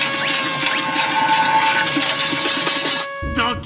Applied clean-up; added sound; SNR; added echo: none; Trumpet; 8 dB; reverberation time 1.8 s.